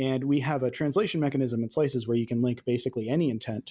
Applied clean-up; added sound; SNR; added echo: none; none; none; none.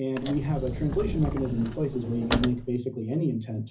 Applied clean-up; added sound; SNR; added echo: none; Sliding door / Slam / Wood; 4 dB; reverberation time 0.4 s.